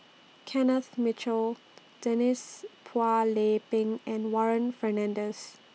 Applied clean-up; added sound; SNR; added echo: none; none; none; none.